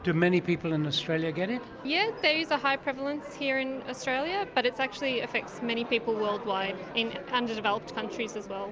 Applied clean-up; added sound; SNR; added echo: none; none; none; none.